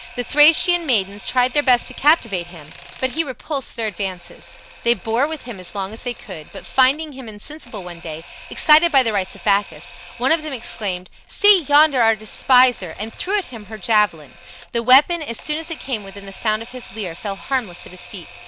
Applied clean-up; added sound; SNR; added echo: none; Camera; 19 dB; none.